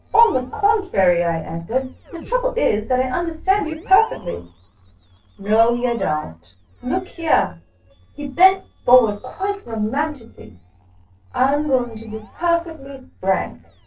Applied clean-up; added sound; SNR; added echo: neural separator model SepFormer DNS4.